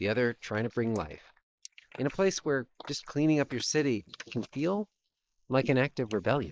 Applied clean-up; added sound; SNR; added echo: neural mask model Resemble Enhance denoiser.